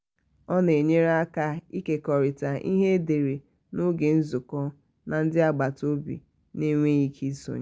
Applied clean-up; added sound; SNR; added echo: none; none; none; none.